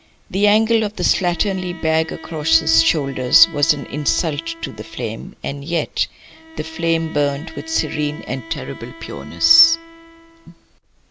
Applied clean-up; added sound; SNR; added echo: none; Bowed string instrument; 17 dB; none.